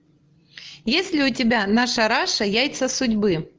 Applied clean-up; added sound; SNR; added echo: none; none; none; none.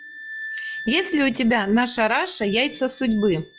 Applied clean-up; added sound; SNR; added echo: classical method log-MMSE.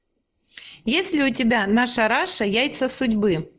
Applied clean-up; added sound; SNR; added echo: neural mask model Resemble Enhance denoiser.